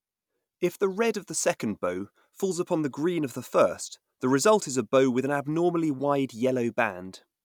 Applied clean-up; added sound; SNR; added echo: none; none; none; none.